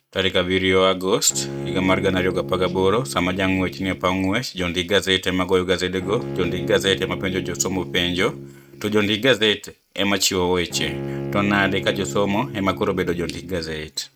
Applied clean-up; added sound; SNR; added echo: neural mask model RNNoise.